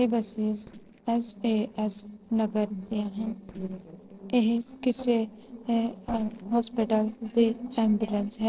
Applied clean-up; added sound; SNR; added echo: neural separator model SepFormer DNS4.